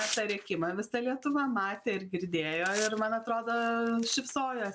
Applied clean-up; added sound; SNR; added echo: none; Tearing; 13 dB; none.